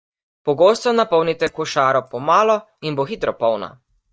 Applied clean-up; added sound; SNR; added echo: neural mask model DeepFilterNet 3.